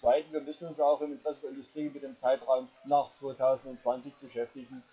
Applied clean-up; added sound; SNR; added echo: classical method WPE with log-MMSE.